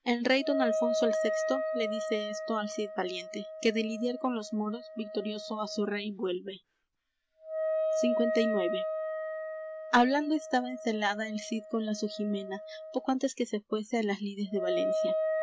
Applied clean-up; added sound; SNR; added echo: none; Wind instrument, woodwind instrument; 3 dB; none.